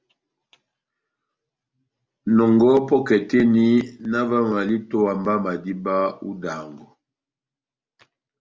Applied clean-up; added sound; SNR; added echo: none; none; none; none.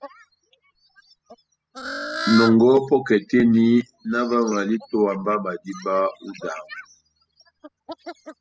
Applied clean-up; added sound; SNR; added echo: classical method spectral subtraction.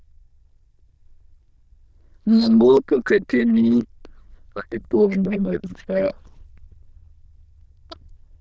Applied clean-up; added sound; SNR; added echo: neural diffusion model UNIVERSE++.